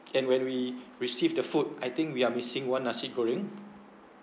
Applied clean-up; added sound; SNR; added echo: none; none; none; none.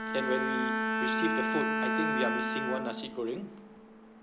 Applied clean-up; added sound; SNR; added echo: none; Bowed string instrument; -4 dB; none.